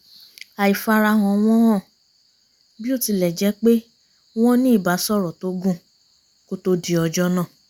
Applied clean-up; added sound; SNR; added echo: none; none; none; none.